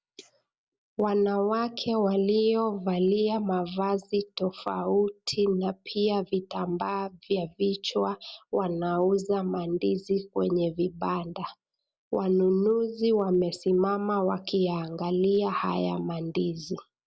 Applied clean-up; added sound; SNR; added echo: none; none; none; none.